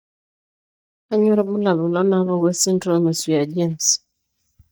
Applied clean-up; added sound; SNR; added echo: neural mask model DeepFilterNet 3.